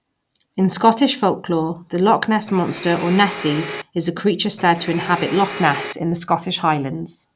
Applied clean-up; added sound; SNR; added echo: none; Domestic sounds, home sounds; 11 dB; none.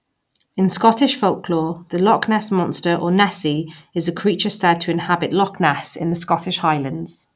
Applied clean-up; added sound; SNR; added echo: none; none; none; none.